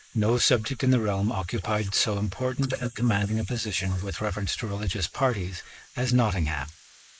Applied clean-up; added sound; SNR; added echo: neural mask model Resemble Enhance denoiser.